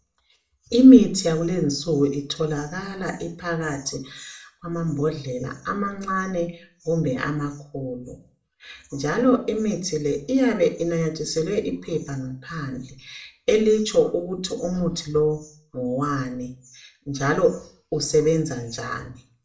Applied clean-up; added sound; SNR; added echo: none; none; none; reverberation time 0.4 s.